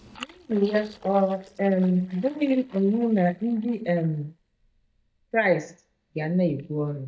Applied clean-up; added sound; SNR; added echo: neural mask model DeepFilterNet 3.